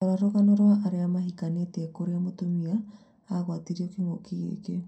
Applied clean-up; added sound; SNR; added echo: none; none; none; reverberation time 0.2 s.